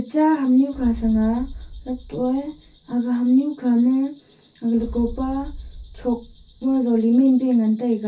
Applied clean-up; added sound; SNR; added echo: none; Boom; 16 dB; reverberation time 0.3 s.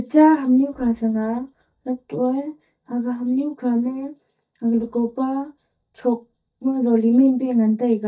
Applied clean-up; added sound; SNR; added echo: neural mask model DeepFilterNet 3.